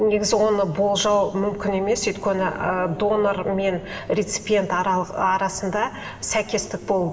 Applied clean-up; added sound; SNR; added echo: none; Subway, metro, underground; 18 dB; reverberation time 2.2 s.